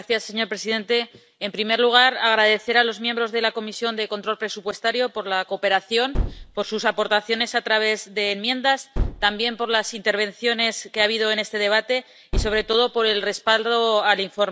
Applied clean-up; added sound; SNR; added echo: none; Gunshot, gunfire; 6 dB; none.